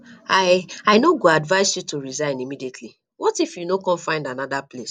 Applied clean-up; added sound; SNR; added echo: none; none; none; none.